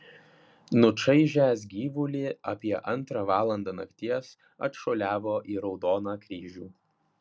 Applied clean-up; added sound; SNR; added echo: none; none; none; none.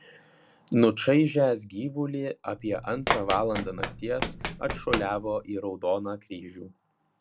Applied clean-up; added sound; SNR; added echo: none; Run; 5 dB; none.